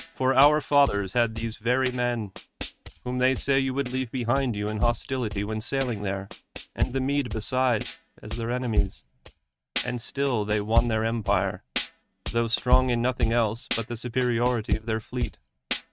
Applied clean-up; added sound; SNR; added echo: neural mask model RNNoise.